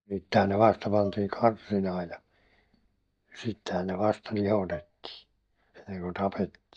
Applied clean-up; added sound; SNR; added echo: neural mask model DeepFilterNet 3.